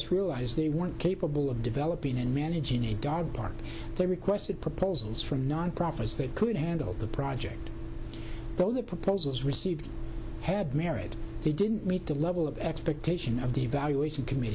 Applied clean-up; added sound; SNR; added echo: none; none; none; none.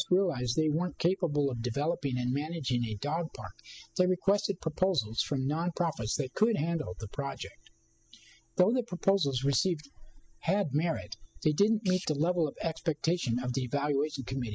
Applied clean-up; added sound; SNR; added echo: classical method spectral subtraction.